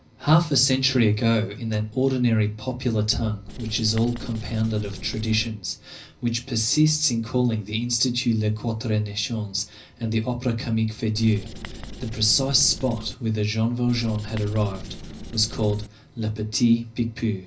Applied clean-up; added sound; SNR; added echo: none; Writing; 12 dB; reverberation time 0.4 s.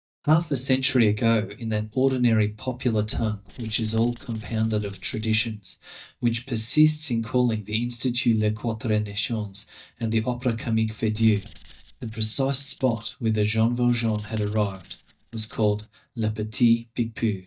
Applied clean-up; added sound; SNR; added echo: neural mask model DeepFilterNet 3.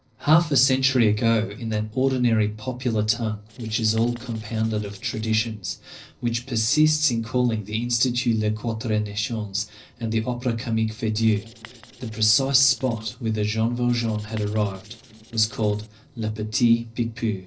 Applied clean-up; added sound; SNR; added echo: neural separator model SepFormer DNS4.